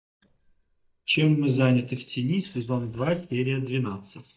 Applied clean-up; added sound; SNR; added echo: neural mask model DeepFilterNet 3.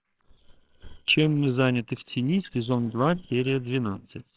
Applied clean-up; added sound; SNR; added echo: neural separator model SepFormer WHAMR!.